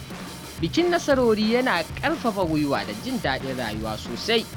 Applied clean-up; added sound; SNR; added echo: none; Drum / Drum kit; 11 dB; none.